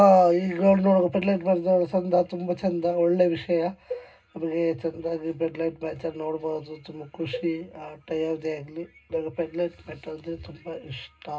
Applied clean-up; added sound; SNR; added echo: none; Cowbell; 18 dB; reverberation time 0.2 s.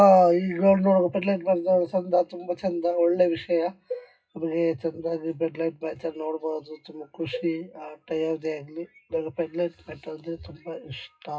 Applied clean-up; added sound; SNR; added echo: classical method WPE with log-MMSE.